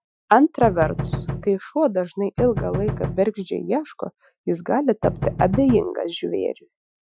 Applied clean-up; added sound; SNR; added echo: classical method Wiener filter.